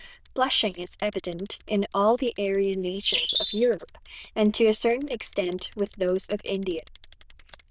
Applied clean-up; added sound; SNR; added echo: neural diffusion model UNIVERSE++.